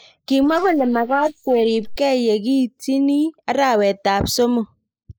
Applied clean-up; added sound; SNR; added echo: neural mask model Resemble Enhance denoiser.